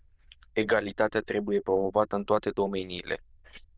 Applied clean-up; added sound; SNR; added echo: neural diffusion model UNIVERSE++.